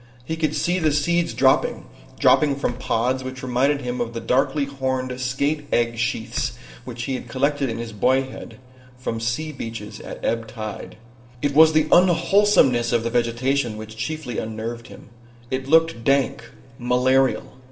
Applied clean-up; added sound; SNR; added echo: none; Slam; 16 dB; reverberation time 1.1 s.